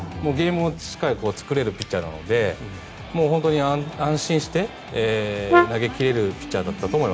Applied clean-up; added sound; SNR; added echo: none; Brass instrument; -1 dB; none.